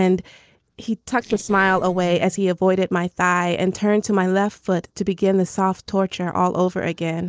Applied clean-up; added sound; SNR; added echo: neural separator model SepFormer DNS4.